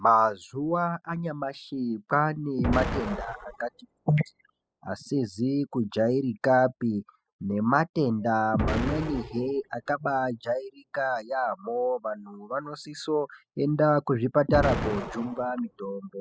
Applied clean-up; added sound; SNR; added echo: classical method spectral subtraction.